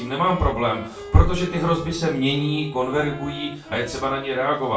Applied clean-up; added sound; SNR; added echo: none; Wind instrument, woodwind instrument; 16 dB; reverberation time 0.3 s.